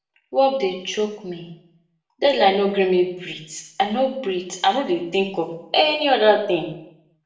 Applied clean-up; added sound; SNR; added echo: none; none; none; reverberation time 0.6 s.